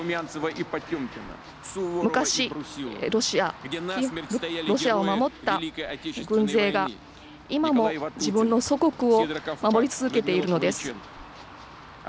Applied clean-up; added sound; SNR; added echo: none; Run; 19 dB; none.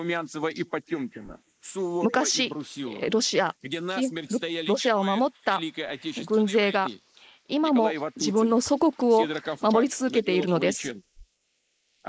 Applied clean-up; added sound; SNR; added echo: neural mask model Resemble Enhance denoiser.